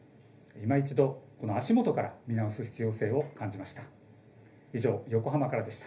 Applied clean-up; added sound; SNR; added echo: none; none; none; reverberation time 0.3 s.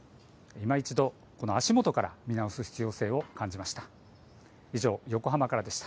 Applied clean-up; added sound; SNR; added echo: none; none; none; none.